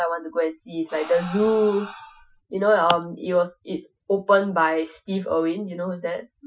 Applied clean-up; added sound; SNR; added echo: classical method Wiener filter.